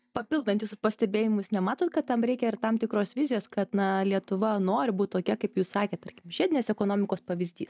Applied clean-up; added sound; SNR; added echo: neural mask model DeepFilterNet 3.